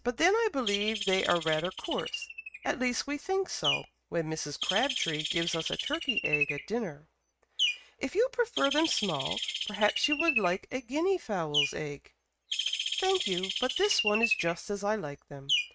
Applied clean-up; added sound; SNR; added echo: neural mask model RNNoise.